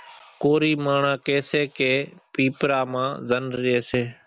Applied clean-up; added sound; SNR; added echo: none; none; none; none.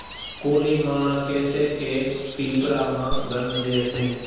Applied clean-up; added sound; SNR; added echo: none; Gull, seagull; 9 dB; reverberation time 1.2 s.